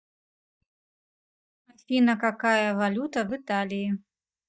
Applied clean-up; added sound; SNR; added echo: neural mask model DeepFilterNet 3.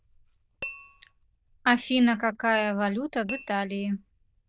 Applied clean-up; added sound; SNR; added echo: neural diffusion model UNIVERSE++.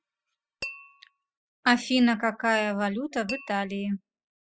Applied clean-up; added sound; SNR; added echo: classical method spectral subtraction.